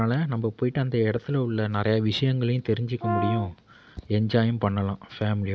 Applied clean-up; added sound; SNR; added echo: none; Brass instrument; 7 dB; none.